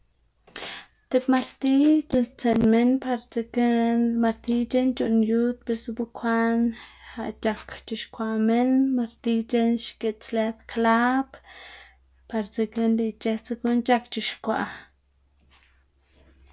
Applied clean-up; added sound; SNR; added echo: none; none; none; none.